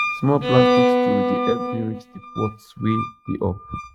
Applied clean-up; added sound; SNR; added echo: neural mask model RNNoise.